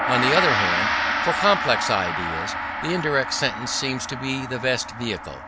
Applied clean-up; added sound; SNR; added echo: none; Gong; 1 dB; none.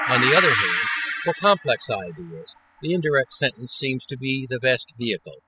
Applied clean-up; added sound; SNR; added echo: classical method spectral subtraction.